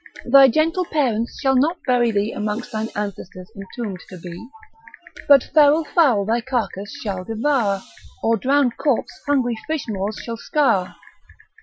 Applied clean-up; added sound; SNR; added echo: classical method Wiener filter.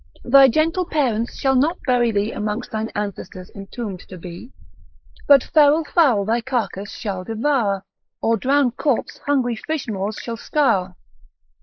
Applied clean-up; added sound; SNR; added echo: neural mask model Resemble Enhance denoiser.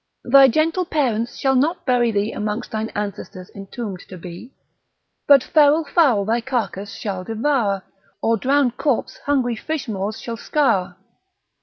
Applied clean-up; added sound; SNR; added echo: none; none; none; none.